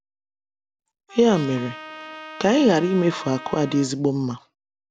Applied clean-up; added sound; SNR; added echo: none; Trumpet; 16 dB; none.